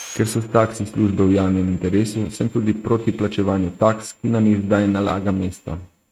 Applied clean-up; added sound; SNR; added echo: neural mask model RNNoise.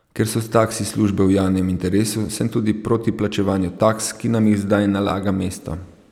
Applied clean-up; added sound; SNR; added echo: none; none; none; none.